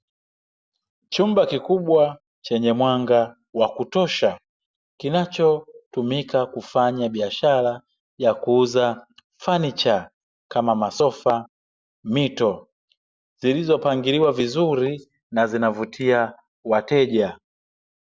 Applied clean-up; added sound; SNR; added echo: none; none; none; none.